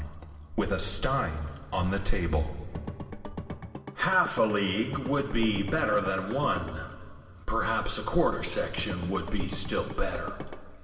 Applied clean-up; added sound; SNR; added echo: none; Drum / Drum kit; 11 dB; reverberation time 2.9 s.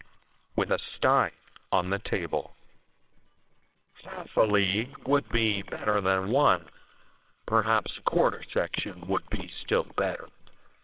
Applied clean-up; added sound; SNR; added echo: neural separator model SepFormer WHAMR!.